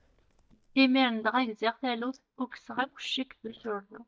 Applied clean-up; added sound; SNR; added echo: neural mask model DeepFilterNet 3.